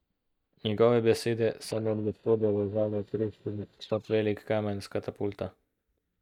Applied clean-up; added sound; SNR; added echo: neural mask model DeepFilterNet 3.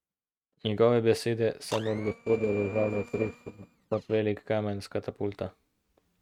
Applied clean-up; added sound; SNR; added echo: neural mask model RNNoise.